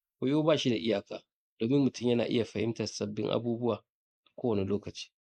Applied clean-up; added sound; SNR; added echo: neural mask model Resemble Enhance denoiser.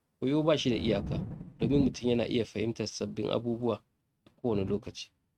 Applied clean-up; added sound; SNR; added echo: neural mask model RNNoise.